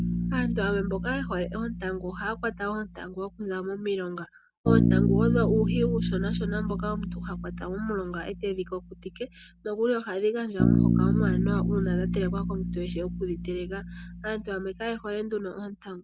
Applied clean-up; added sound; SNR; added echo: none; Bass guitar; -3 dB; none.